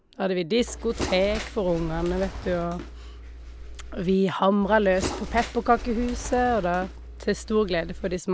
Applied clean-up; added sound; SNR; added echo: none; Bird; 9 dB; none.